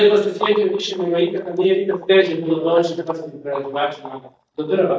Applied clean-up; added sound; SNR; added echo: neural mask model DeepFilterNet 3.